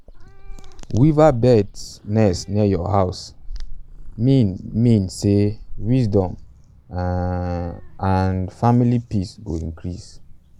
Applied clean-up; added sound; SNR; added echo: none; Meow / Purr; 14 dB; none.